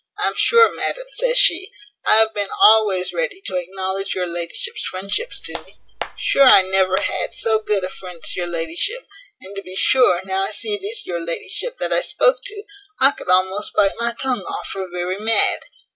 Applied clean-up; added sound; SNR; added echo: none; Hands; 14 dB; none.